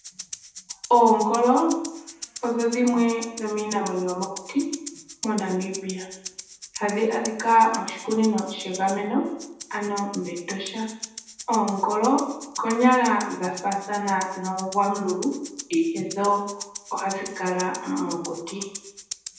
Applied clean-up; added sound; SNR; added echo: none; Rattle (instrument); 14 dB; reverberation time 0.9 s.